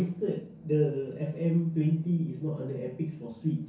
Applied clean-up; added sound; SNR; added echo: none; none; none; reverberation time 0.6 s.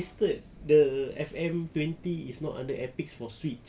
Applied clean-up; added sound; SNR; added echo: none; none; none; none.